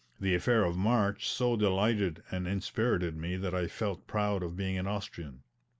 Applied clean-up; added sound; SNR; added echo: none; none; none; none.